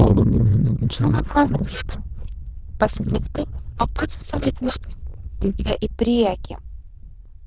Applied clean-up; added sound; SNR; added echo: neural diffusion model UNIVERSE++.